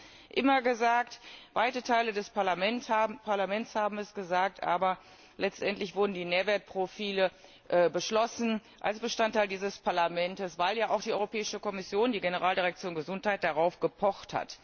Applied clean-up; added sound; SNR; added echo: none; none; none; none.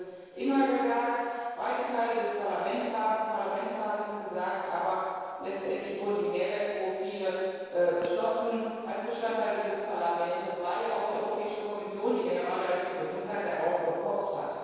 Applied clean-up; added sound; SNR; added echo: neural separator model SepFormer DNS4.